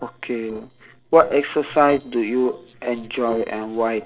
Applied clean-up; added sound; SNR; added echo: neural separator model SepFormer DNS4.